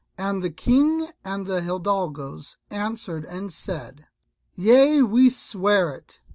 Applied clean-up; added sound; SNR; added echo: none; none; none; none.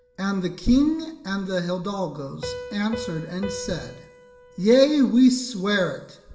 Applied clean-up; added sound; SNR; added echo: none; Piano; 17 dB; reverberation time 0.9 s.